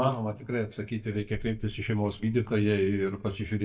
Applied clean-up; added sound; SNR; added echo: neural mask model DeepFilterNet 3.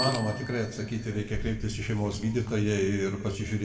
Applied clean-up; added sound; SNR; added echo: none; Bicycle bell; 13 dB; reverberation time 1.8 s.